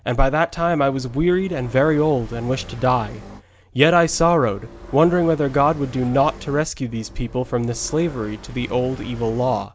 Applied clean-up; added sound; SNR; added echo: none; Motorcycle; 18 dB; none.